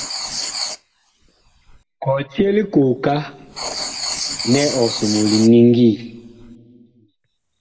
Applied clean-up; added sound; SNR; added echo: none; Writing; 10 dB; reverberation time 1.3 s.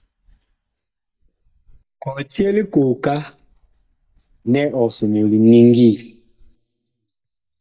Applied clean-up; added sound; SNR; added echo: neural mask model DeepFilterNet 3.